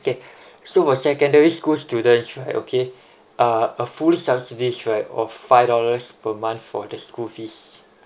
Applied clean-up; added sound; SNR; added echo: none; none; none; none.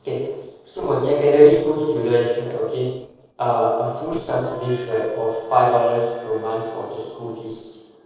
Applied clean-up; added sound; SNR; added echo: neural separator model SepFormer DNS4.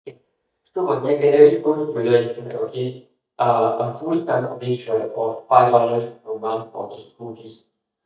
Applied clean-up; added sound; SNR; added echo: neural mask model DeepFilterNet 3.